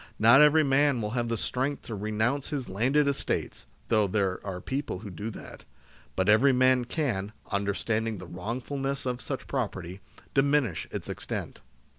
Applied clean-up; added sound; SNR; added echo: none; none; none; none.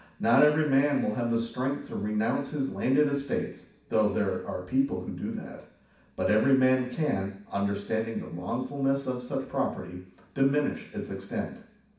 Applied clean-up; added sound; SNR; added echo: none; none; none; reverberation time 0.6 s.